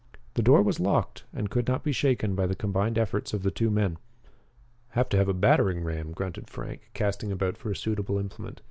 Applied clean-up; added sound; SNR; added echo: none; none; none; none.